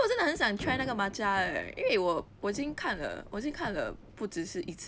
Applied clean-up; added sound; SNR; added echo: none; Thunder / Rain; 16 dB; none.